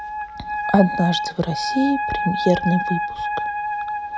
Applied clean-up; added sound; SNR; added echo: none; Wind instrument, woodwind instrument; 3 dB; none.